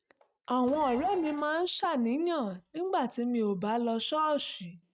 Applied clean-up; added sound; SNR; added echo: neural mask model RNNoise.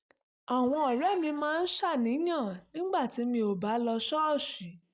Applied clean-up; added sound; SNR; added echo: neural mask model DeepFilterNet 3.